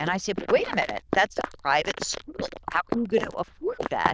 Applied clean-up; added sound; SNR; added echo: neural diffusion model UNIVERSE++.